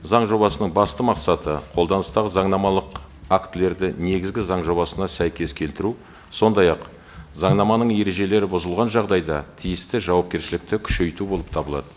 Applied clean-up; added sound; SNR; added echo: none; none; none; none.